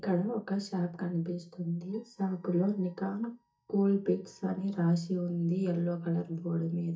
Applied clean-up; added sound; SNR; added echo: neural mask model DeepFilterNet 3.